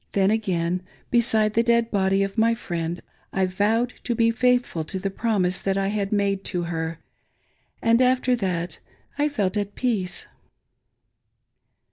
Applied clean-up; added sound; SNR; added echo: none; none; none; none.